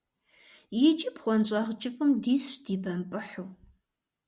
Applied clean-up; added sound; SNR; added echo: none; none; none; none.